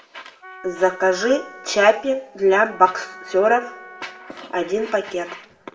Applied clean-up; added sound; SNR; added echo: none; Wind instrument, woodwind instrument; 19 dB; reverberation time 0.6 s.